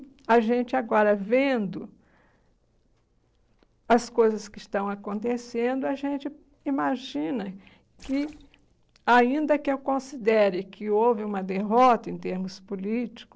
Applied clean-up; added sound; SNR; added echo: neural separator model SepFormer DNS4.